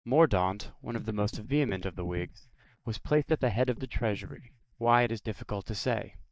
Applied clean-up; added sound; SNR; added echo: neural mask model DeepFilterNet 3.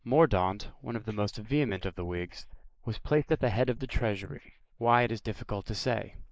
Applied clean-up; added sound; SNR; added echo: neural mask model Resemble Enhance denoiser.